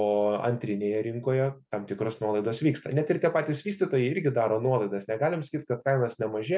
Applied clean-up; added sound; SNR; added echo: none; none; none; none.